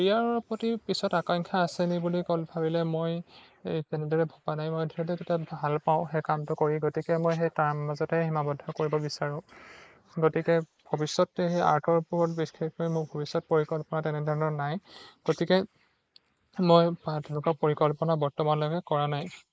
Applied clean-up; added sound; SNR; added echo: neural mask model Resemble Enhance denoiser.